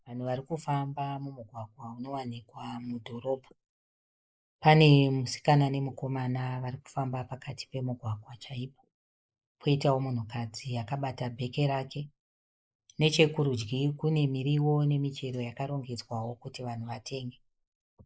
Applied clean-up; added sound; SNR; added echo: neural mask model Resemble Enhance denoiser.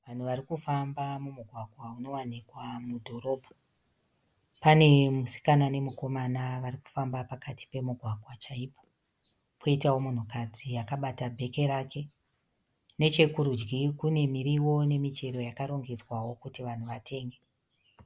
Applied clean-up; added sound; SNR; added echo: none; none; none; none.